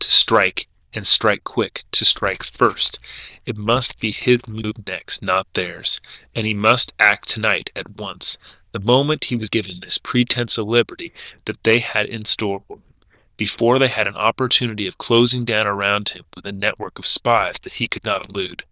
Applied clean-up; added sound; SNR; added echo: neural diffusion model UNIVERSE++.